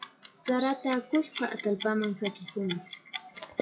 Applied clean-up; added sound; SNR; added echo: classical method WPE with log-MMSE.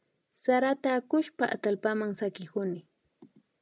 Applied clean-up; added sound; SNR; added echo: none; none; none; none.